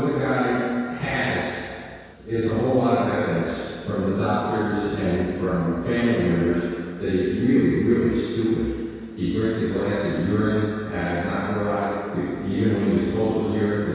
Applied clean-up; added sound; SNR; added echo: none; none; none; reverberation time 2.0 s.